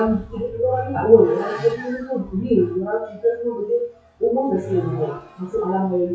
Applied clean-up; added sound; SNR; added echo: classical method WPE with log-MMSE.